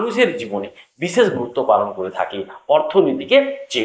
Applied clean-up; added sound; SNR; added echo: neural mask model Resemble Enhance denoiser.